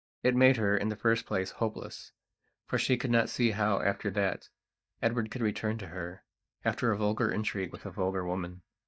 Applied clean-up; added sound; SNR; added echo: neural mask model DeepFilterNet 3.